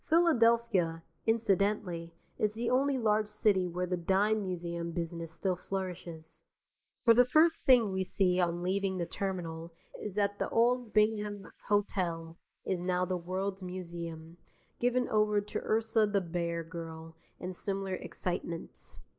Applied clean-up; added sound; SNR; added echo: neural mask model Resemble Enhance denoiser.